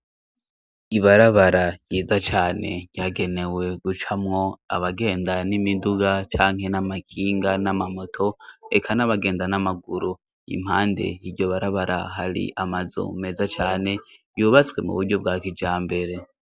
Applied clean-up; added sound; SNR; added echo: none; none; none; none.